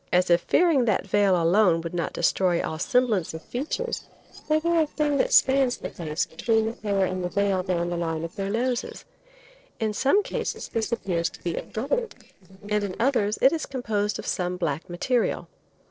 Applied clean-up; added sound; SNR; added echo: neural separator model SepFormer DNS4.